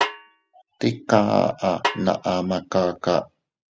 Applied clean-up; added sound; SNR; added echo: none; Snare drum; 7 dB; none.